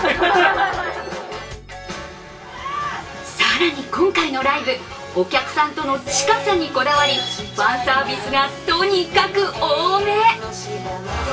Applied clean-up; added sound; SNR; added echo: none; none; none; reverberation time 0.2 s.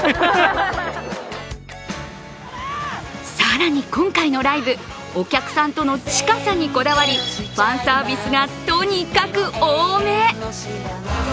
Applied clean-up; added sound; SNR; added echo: none; none; none; none.